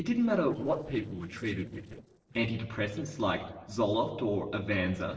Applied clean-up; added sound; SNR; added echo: neural separator model SepFormer DNS4.